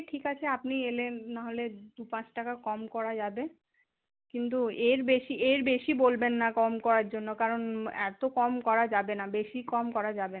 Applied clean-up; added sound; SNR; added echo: none; none; none; none.